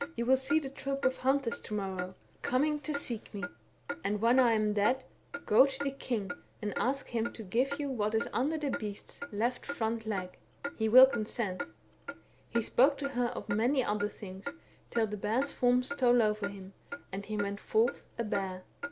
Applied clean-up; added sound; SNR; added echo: none; Clock; 13 dB; none.